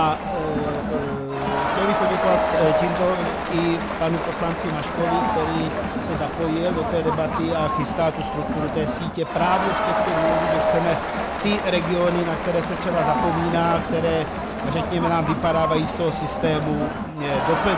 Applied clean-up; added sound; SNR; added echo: none; Crowd; 0 dB; none.